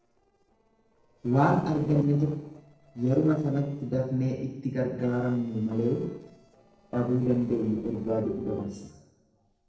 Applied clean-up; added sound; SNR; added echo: neural separator model SepFormer DNS4.